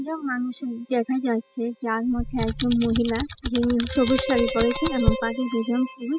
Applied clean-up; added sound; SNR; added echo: classical method spectral subtraction.